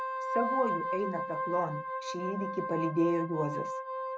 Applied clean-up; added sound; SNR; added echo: none; Wind instrument, woodwind instrument; 1 dB; none.